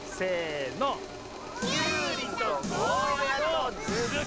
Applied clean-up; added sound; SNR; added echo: none; Human group actions; 11 dB; none.